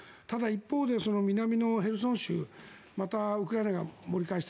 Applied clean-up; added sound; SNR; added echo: none; none; none; none.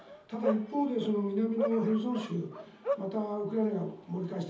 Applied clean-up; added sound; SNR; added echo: none; Bark; 8 dB; reverberation time 0.7 s.